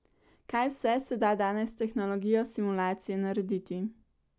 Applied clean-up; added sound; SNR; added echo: none; none; none; none.